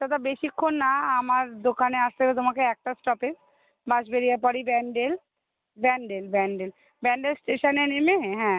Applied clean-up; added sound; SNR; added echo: none; none; none; none.